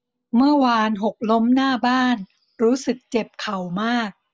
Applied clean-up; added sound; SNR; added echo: none; none; none; none.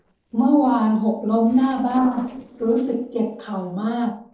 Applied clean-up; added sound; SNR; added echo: neural separator model SepFormer DNS4.